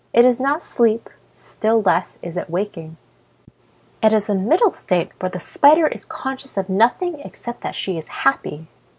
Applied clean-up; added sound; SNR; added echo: none; none; none; none.